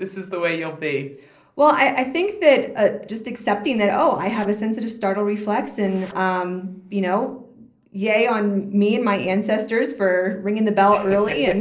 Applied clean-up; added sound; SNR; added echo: neural separator model SepFormer DNS4.